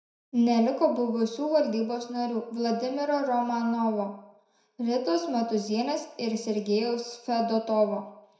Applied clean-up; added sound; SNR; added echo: none; none; none; reverberation time 0.6 s.